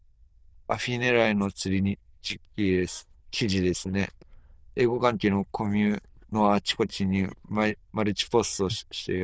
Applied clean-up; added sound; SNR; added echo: neural diffusion model UNIVERSE++.